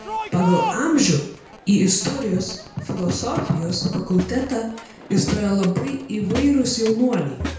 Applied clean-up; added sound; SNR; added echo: none; Crowd; 11 dB; reverberation time 0.5 s.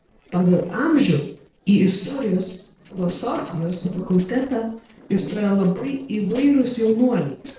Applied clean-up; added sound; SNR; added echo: neural separator model SepFormer DNS4.